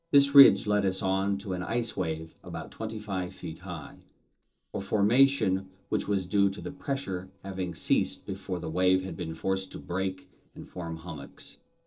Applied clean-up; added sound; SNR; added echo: neural separator model SepFormer DNS4.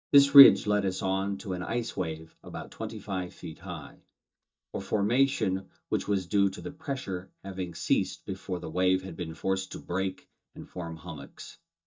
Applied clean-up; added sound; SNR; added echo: neural mask model DeepFilterNet 3.